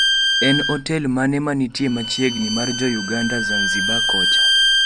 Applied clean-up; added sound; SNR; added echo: none; Bowed string instrument; -2 dB; none.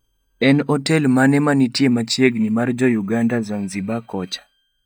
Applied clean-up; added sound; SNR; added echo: neural mask model DeepFilterNet 3.